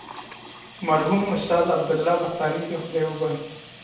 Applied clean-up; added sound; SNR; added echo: none; Sink (filling or washing) / Water tap, faucet; 18 dB; reverberation time 0.9 s.